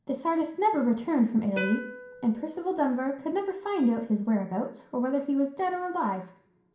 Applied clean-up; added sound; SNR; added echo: none; Plucked string instrument; 14 dB; reverberation time 0.5 s.